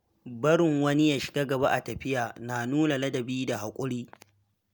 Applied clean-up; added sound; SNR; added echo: none; none; none; none.